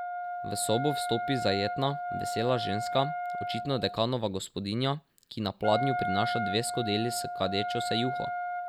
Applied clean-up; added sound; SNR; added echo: none; Wind instrument, woodwind instrument; 3 dB; none.